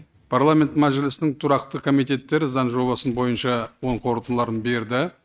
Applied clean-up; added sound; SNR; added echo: neural mask model RNNoise.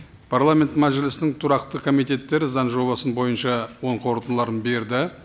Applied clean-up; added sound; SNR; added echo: none; none; none; none.